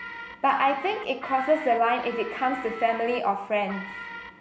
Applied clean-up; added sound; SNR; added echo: none; Guitar; 13 dB; none.